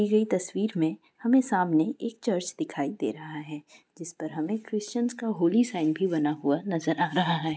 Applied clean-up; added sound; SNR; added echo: none; none; none; none.